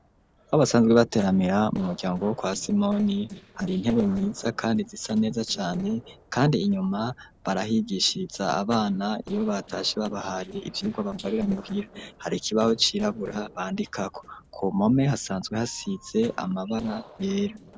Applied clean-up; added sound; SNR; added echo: neural separator model SepFormer DNS4.